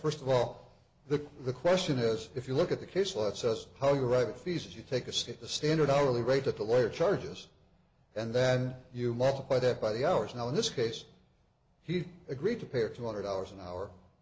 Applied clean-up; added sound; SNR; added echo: none; none; none; none.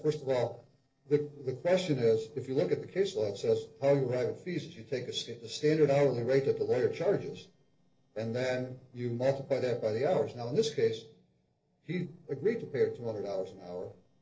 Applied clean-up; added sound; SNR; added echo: neural separator model SepFormer DNS4.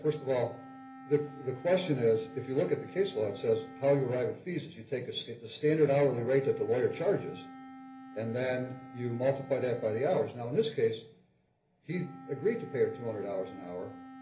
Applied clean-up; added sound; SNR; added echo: none; Wind instrument, woodwind instrument; 17 dB; reverberation time 0.3 s.